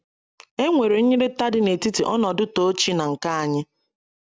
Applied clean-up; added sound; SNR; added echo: none; none; none; none.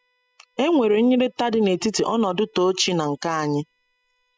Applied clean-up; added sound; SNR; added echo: classical method spectral subtraction.